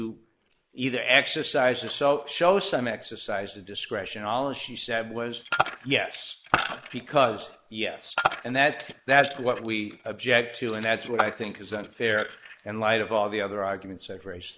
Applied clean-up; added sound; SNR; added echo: neural mask model Resemble Enhance denoiser.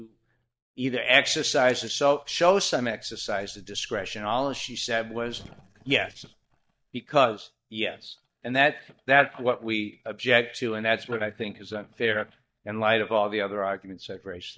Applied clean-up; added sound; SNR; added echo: neural mask model DeepFilterNet 3.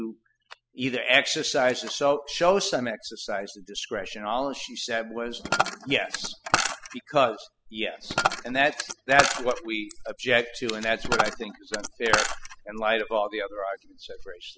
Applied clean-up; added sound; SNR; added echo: classical method spectral subtraction.